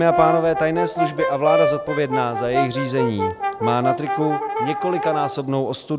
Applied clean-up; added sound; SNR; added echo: none; Brass instrument; 2 dB; none.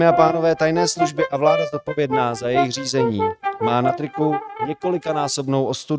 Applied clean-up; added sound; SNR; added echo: neural mask model RNNoise.